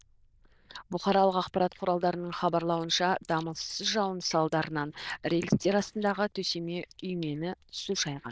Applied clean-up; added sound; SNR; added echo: neural diffusion model UNIVERSE++.